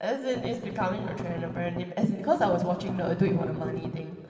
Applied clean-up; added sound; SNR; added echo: none; Strum; 8 dB; reverberation time 2.3 s.